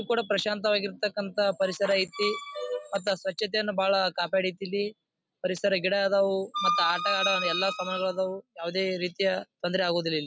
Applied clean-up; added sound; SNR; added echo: none; none; none; none.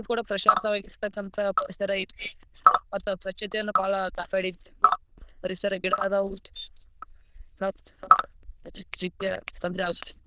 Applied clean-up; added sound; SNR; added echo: neural diffusion model UNIVERSE++.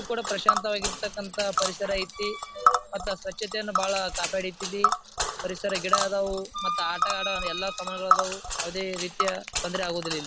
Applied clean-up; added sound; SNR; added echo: none; Tick; -1 dB; none.